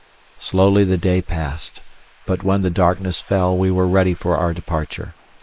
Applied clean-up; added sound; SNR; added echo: neural mask model Resemble Enhance denoiser.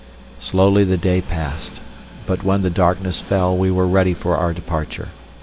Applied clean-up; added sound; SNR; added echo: none; Train; 20 dB; none.